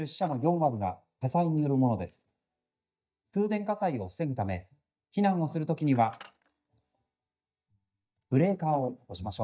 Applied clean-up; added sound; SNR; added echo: neural mask model DeepFilterNet 3.